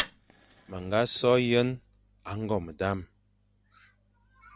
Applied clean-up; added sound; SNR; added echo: none; Fire; 16 dB; none.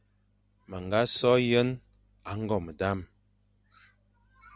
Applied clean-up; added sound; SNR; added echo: none; none; none; none.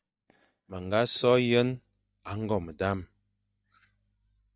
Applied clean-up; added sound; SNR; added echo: neural mask model DeepFilterNet 3.